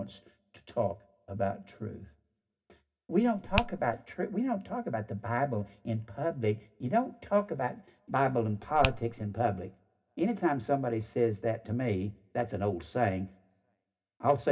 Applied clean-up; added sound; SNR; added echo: none; Finger snapping; 2 dB; reverberation time 0.4 s.